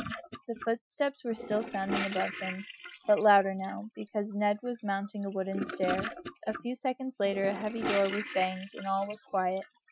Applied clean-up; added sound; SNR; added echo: classical method Wiener filter.